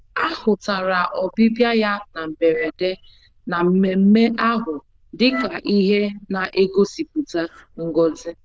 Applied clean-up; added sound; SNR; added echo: neural diffusion model UNIVERSE++.